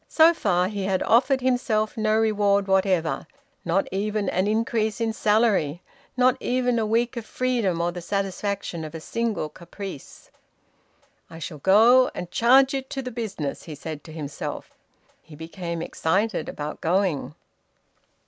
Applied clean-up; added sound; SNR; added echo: none; none; none; none.